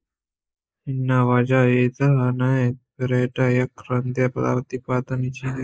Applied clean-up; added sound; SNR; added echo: neural mask model Resemble Enhance denoiser.